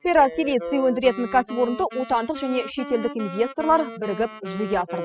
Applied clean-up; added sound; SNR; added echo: classical method spectral subtraction.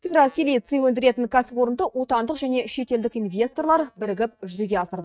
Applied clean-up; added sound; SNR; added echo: neural mask model DeepFilterNet 3.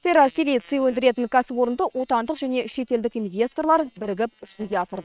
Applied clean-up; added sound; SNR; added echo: neural separator model SepFormer WHAM!.